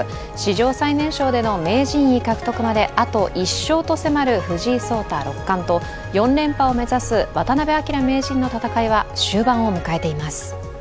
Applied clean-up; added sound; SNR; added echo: none; Waves, surf; 17 dB; none.